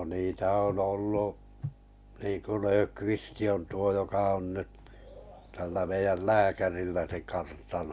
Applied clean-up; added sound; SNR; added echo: none; Bird; 20 dB; none.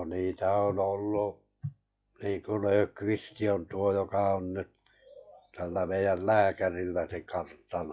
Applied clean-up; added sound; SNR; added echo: classical method log-MMSE.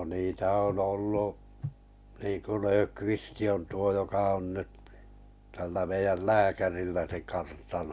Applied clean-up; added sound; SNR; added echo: none; none; none; none.